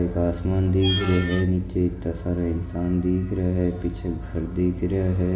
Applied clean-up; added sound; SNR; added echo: none; Screech; 10 dB; reverberation time 1.0 s.